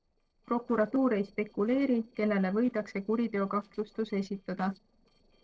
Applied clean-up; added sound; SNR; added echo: neural separator model SepFormer DNS4.